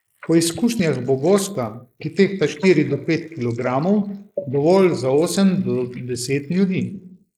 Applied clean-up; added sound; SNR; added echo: neural mask model Resemble Enhance denoiser.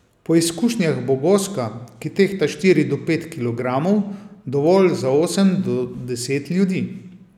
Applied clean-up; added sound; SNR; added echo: none; none; none; none.